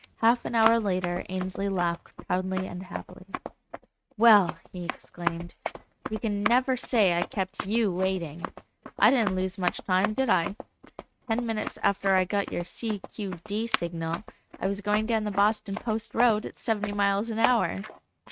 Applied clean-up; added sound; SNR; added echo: neural mask model RNNoise.